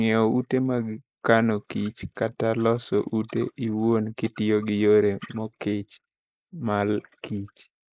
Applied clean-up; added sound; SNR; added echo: neural mask model Resemble Enhance denoiser.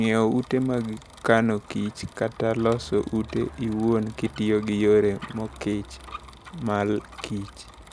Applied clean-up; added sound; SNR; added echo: none; Aircraft + Bicycle; 19 dB; none.